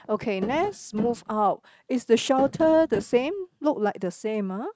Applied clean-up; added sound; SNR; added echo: neural mask model RNNoise.